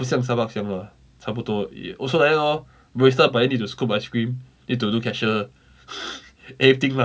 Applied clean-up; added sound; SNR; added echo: none; none; none; none.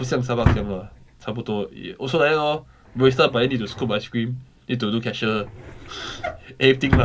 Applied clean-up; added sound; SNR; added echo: none; Drawer open or close; 6 dB; none.